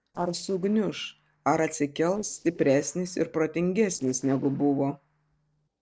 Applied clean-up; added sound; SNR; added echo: neural separator model SepFormer DNS4.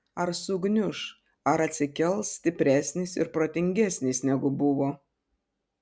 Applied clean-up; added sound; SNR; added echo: none; none; none; none.